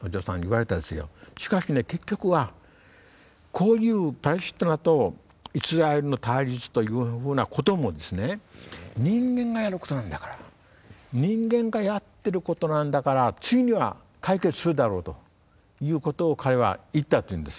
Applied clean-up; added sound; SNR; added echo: none; none; none; none.